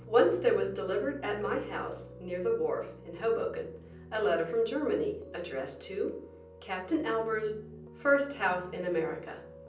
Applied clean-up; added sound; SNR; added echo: none; Piano; 17 dB; reverberation time 0.6 s.